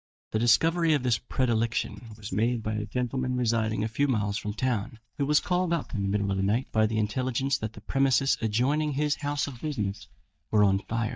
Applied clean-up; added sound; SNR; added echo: neural mask model DeepFilterNet 3.